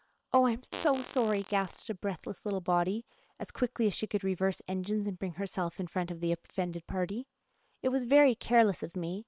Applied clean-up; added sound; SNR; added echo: neural separator model SepFormer WHAM!.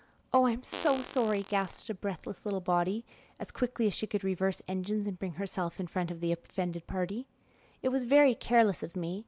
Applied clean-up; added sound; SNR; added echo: none; Fart; 13 dB; none.